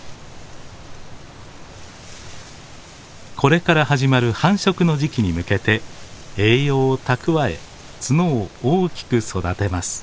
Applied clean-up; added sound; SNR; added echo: none; none; none; none.